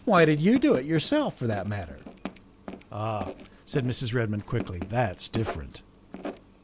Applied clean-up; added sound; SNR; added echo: none; Writing; 14 dB; none.